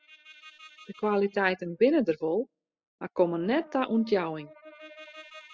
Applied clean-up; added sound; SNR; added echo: classical method spectral subtraction.